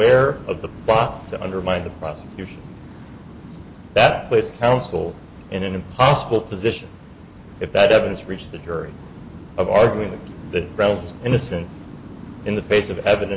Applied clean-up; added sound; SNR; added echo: none; Waves, surf; 18 dB; none.